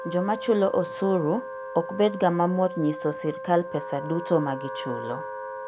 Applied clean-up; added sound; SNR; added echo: none; Wind instrument, woodwind instrument; 10 dB; none.